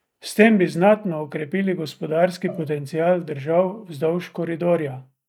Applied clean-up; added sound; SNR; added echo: neural mask model DeepFilterNet 3.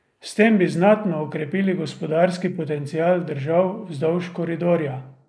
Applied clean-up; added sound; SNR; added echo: neural mask model Resemble Enhance denoiser.